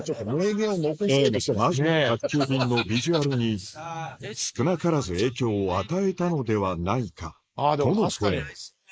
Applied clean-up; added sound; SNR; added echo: neural mask model Resemble Enhance denoiser.